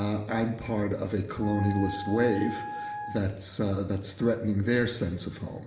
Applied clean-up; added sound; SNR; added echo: none; Wind instrument, woodwind instrument; 10 dB; reverberation time 1.7 s.